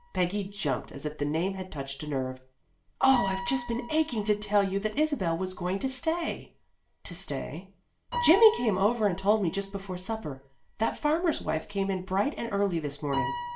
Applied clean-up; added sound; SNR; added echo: none; Piano; 13 dB; reverberation time 0.3 s.